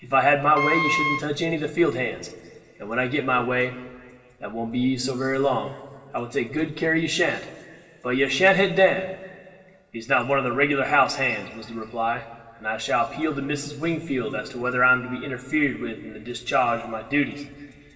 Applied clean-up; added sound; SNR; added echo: none; Wind instrument, woodwind instrument; 2 dB; reverberation time 2.0 s.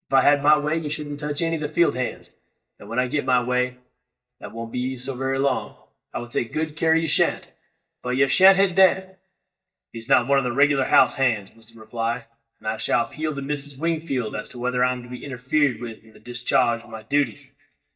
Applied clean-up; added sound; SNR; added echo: neural mask model DeepFilterNet 3.